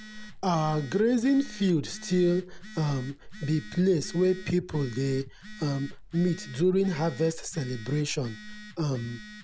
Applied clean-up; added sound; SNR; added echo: none; Telephone; 15 dB; none.